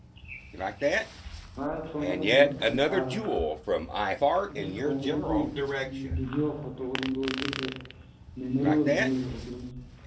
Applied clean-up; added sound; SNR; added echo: none; Fart; -3 dB; reverberation time 1.0 s.